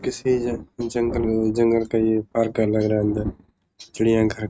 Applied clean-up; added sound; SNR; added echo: neural mask model RNNoise.